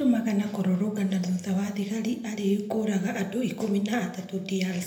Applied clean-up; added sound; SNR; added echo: none; none; none; reverberation time 0.7 s.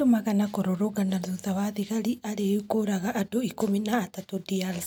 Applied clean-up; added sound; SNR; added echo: none; none; none; none.